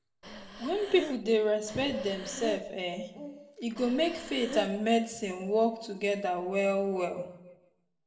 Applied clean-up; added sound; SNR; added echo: none; Breathing; 11 dB; reverberation time 0.7 s.